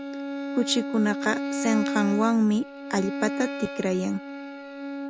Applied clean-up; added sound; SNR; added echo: none; Bowed string instrument; 5 dB; none.